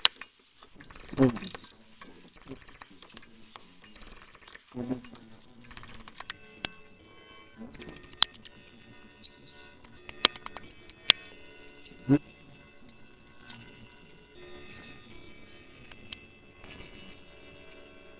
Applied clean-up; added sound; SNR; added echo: neural separator model SepFormer WHAMR!.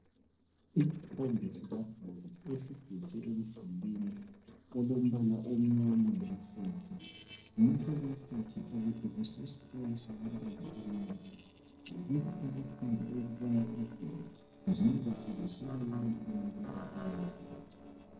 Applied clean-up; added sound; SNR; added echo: neural separator model SepFormer DNS4.